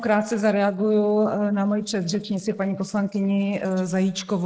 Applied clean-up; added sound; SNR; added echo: neural mask model Resemble Enhance denoiser.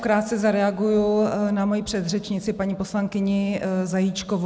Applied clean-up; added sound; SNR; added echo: none; none; none; none.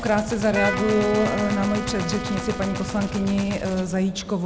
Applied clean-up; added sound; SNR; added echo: none; Gunshot, gunfire + Wind instrument, woodwind instrument; 6 dB; none.